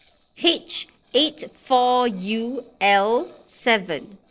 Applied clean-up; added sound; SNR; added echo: neural separator model SepFormer DNS4.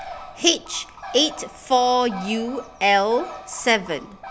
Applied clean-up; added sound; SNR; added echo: none; Bird; 15 dB; none.